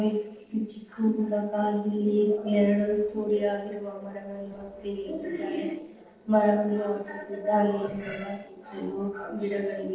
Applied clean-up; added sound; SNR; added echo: neural separator model SepFormer DNS4.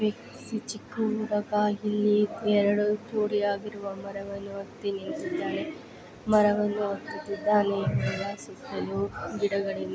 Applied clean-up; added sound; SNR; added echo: none; none; none; none.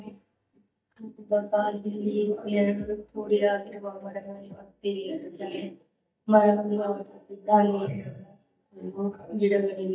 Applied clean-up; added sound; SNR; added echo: neural mask model DeepFilterNet 3.